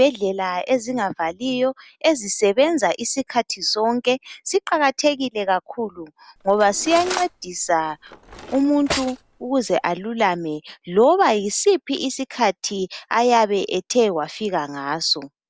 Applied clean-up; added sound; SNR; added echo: none; Cutlery, silverware; 12 dB; none.